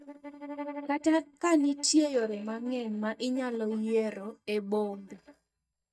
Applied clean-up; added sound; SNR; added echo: neural mask model DeepFilterNet 3.